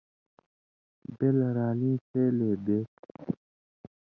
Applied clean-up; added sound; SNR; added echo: none; none; none; none.